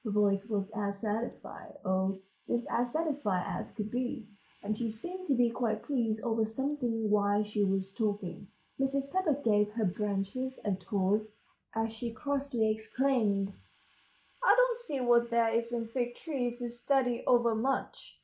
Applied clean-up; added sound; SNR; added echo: neural mask model Resemble Enhance denoiser.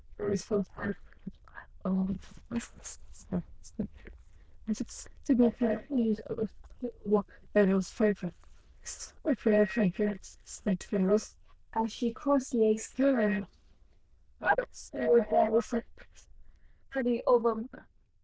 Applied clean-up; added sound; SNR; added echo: neural diffusion model UNIVERSE++.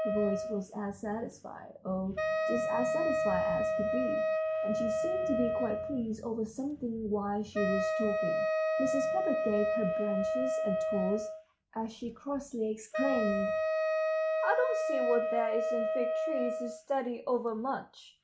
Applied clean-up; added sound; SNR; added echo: none; Wind instrument, woodwind instrument; -2 dB; none.